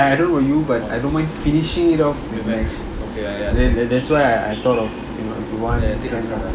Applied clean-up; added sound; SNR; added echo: none; none; none; none.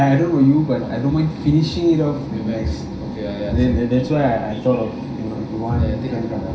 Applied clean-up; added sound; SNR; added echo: none; none; none; reverberation time 0.5 s.